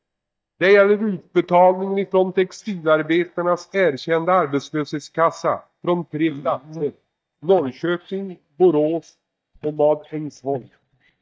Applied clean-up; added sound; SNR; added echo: neural mask model DeepFilterNet 3.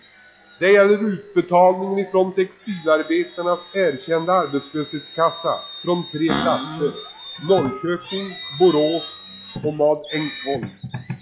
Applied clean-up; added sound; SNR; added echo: classical method log-MMSE.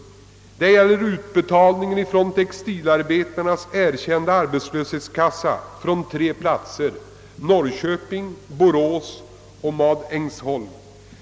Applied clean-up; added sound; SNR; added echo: none; none; none; none.